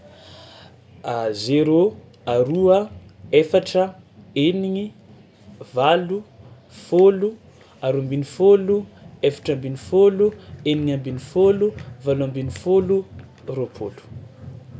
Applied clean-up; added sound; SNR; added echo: none; none; none; none.